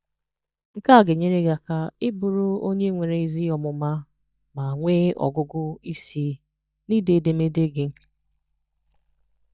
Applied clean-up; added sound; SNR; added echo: neural mask model DeepFilterNet 3.